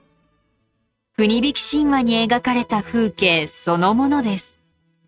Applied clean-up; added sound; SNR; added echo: neural mask model RNNoise.